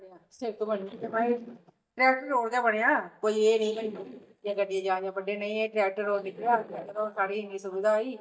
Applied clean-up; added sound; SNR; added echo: neural mask model DeepFilterNet 3.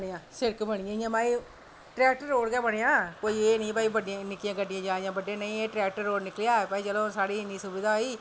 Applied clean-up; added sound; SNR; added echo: none; none; none; none.